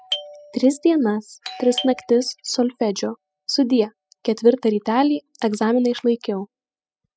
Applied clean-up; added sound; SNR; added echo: classical method spectral subtraction.